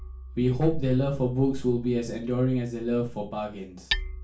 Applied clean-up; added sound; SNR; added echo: none; Hammer; 12 dB; reverberation time 0.3 s.